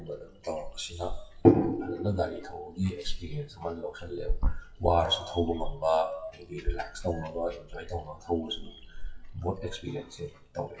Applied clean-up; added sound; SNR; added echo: classical method WPE with log-MMSE.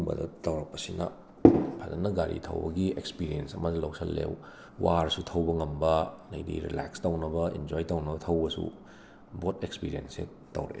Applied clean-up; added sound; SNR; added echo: none; none; none; none.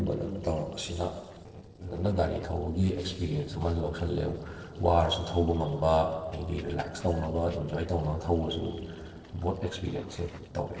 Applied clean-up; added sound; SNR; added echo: neural separator model SepFormer DNS4.